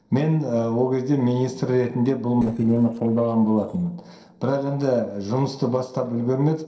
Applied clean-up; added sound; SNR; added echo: neural separator model SepFormer DNS4.